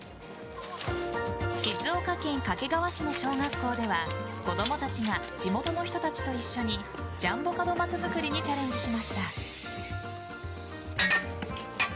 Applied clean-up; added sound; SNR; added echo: none; none; none; none.